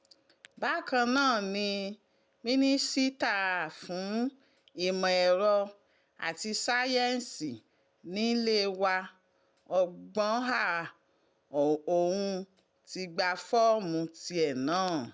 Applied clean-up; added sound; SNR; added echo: none; none; none; none.